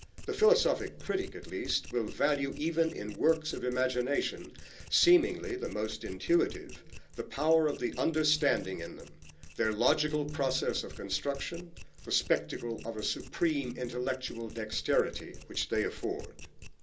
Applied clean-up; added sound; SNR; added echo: none; Domestic sounds, home sounds; 15 dB; reverberation time 0.2 s.